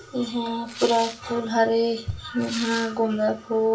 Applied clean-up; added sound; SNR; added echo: none; Tearing; 16 dB; reverberation time 0.2 s.